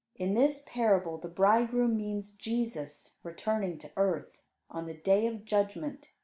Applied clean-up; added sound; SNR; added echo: none; none; none; none.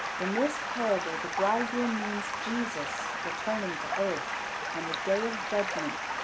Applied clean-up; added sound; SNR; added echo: none; Stream; 1 dB; none.